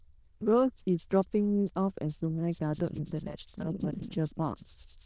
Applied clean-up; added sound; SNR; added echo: neural diffusion model UNIVERSE++.